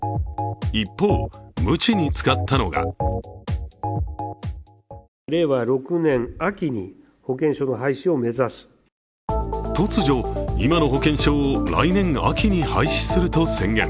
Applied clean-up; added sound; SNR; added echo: none; none; none; none.